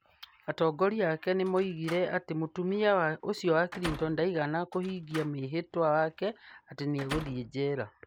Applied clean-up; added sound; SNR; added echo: none; Slam; 16 dB; none.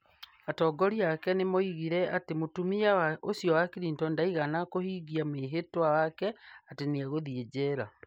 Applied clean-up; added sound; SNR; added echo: none; none; none; none.